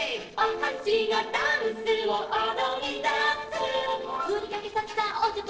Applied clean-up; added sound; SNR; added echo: neural separator model SepFormer DNS4.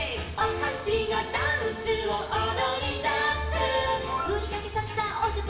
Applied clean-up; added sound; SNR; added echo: none; Engine; 19 dB; reverberation time 0.6 s.